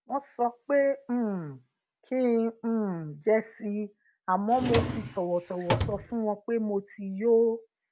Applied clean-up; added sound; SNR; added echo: none; Drawer open or close; 3 dB; none.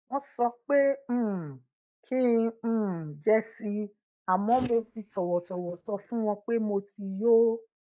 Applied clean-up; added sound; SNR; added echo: neural mask model DeepFilterNet 3.